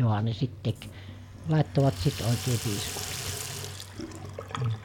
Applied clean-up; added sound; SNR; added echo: none; Sink (filling or washing) / Water tap, faucet; 10 dB; none.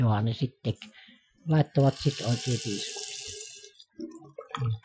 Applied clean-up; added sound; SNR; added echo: classical method Wiener filter.